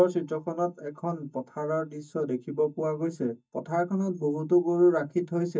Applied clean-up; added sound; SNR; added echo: neural mask model DeepFilterNet 3.